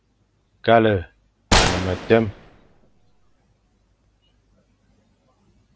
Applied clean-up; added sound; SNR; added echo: none; Gunshot, gunfire; -1 dB; none.